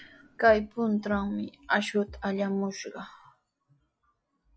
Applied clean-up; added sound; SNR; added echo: classical method log-MMSE.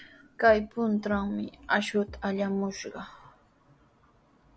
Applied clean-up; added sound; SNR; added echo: none; Bass drum; 19 dB; none.